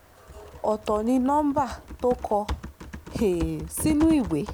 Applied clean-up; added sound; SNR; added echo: none; Typing; 12 dB; none.